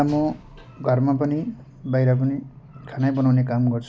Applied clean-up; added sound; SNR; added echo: none; none; none; none.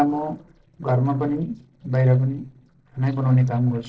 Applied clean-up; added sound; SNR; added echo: neural separator model SepFormer DNS4.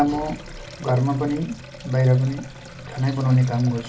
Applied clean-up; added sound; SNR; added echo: none; Sink (filling or washing); 19 dB; reverberation time 0.2 s.